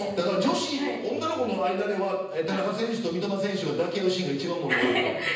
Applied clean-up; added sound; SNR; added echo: none; none; none; reverberation time 0.9 s.